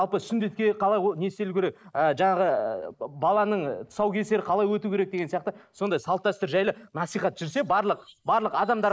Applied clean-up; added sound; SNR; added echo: neural mask model Resemble Enhance denoiser.